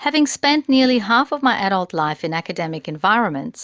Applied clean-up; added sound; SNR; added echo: none; none; none; none.